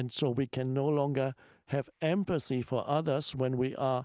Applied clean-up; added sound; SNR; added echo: none; none; none; none.